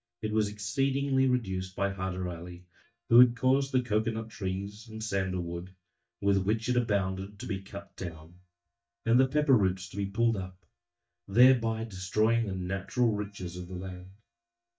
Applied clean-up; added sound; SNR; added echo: neural mask model DeepFilterNet 3.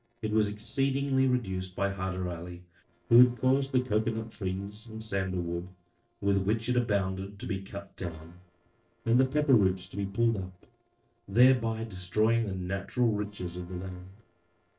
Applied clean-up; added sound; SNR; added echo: neural separator model SepFormer DNS4.